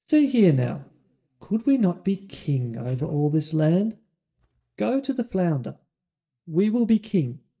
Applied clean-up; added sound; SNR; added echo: neural mask model DeepFilterNet 3.